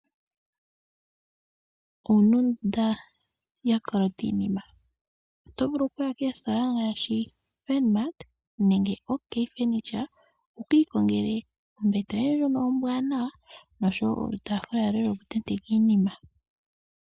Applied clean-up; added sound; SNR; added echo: none; Tambourine; 17 dB; none.